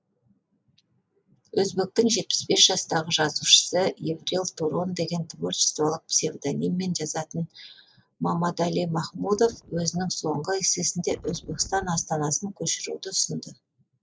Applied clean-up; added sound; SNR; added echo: neural mask model Resemble Enhance denoiser.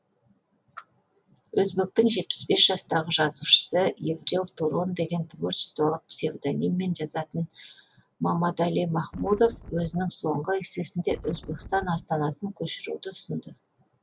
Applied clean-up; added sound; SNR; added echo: none; Wind; 17 dB; none.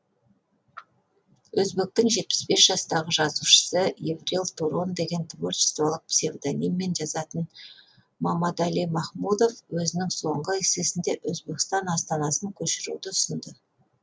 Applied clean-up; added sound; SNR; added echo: none; none; none; none.